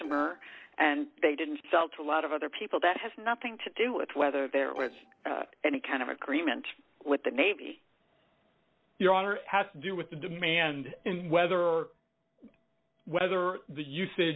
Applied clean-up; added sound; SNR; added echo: neural separator model SepFormer DNS4.